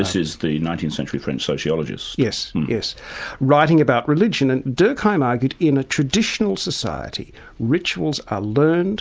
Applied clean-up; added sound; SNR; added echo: none; none; none; none.